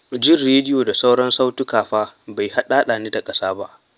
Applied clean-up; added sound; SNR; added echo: none; none; none; none.